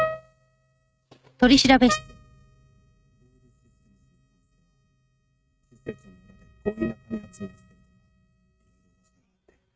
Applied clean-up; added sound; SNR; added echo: neural mask model RNNoise.